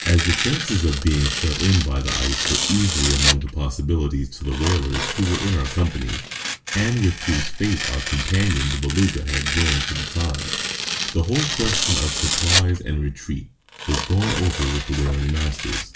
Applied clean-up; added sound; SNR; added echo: none; Tearing; 4 dB; reverberation time 0.2 s.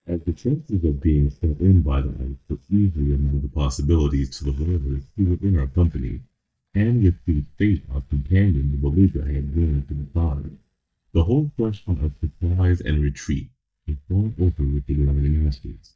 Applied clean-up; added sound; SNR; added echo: neural mask model DeepFilterNet 3.